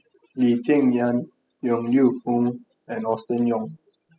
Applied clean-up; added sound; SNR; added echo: classical method spectral subtraction.